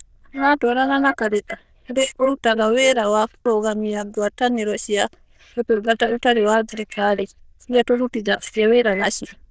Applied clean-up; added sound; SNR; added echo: neural diffusion model UNIVERSE++.